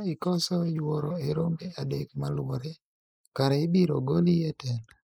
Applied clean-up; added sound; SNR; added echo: neural mask model Resemble Enhance denoiser.